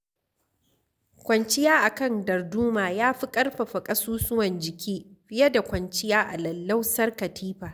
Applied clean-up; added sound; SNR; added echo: none; none; none; none.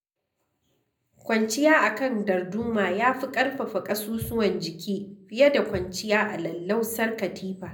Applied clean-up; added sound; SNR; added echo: none; none; none; reverberation time 0.4 s.